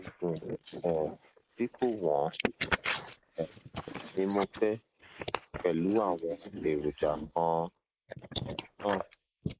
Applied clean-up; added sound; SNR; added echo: neural mask model Resemble Enhance denoiser.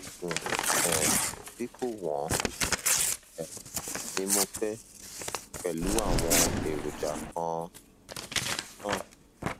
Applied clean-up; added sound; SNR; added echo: none; Crumpling, crinkling / Tearing + Thunder; -4 dB; none.